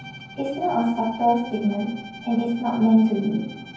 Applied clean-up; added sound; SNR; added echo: none; Bowed string instrument; 19 dB; reverberation time 0.9 s.